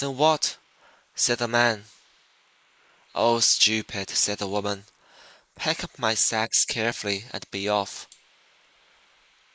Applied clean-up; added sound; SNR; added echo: neural mask model Resemble Enhance denoiser.